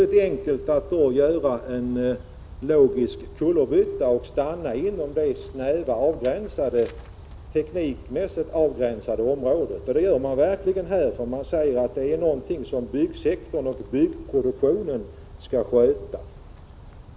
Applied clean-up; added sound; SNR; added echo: none; Bird vocalization, bird call, bird song; 18 dB; none.